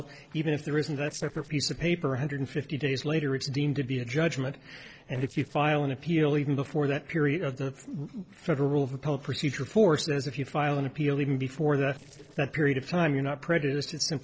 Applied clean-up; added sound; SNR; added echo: neural separator model SepFormer DNS4.